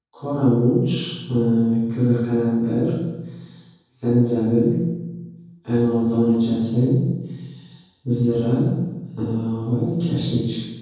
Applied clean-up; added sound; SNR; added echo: none; none; none; reverberation time 1.3 s.